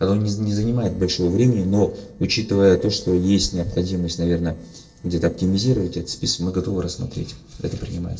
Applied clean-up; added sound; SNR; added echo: neural separator model SepFormer DNS4.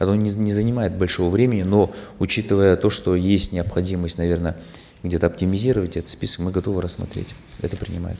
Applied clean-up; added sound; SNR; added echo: none; none; none; none.